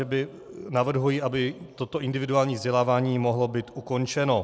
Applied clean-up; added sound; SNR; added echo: none; none; none; none.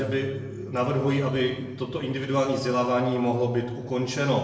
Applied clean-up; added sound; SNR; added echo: none; Bass guitar; 18 dB; reverberation time 0.9 s.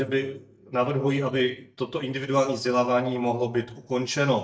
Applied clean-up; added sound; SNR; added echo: neural mask model DeepFilterNet 3.